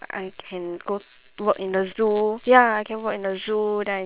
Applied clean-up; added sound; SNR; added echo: neural separator model SepFormer WHAM!.